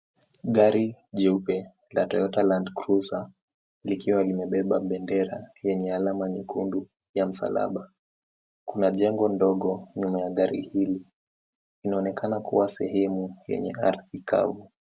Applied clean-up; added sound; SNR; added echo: none; none; none; none.